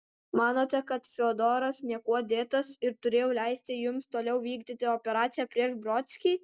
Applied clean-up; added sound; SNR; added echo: none; none; none; none.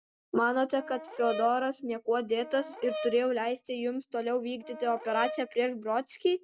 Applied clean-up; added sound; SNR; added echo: none; Brass instrument; 11 dB; none.